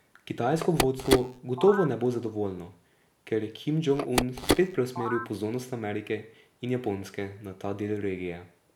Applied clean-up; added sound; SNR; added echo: none; Telephone; 4 dB; none.